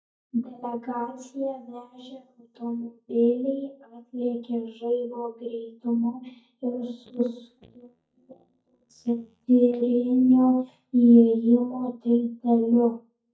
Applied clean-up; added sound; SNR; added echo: neural mask model DeepFilterNet 3.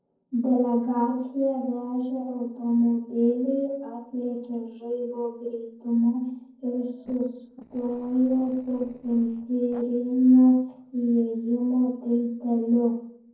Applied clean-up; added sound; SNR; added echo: neural separator model SepFormer DNS4.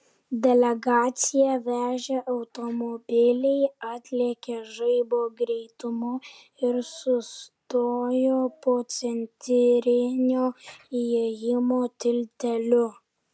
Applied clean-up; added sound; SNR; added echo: none; none; none; none.